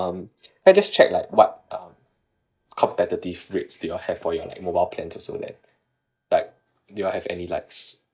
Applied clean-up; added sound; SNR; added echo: neural mask model DeepFilterNet 3.